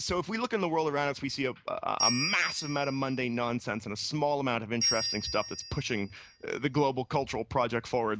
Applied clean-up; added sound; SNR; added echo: none; Bell; 6 dB; none.